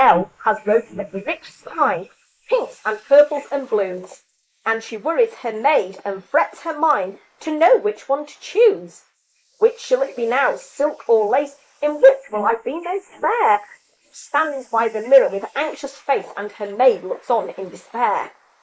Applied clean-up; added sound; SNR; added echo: neural mask model Resemble Enhance denoiser.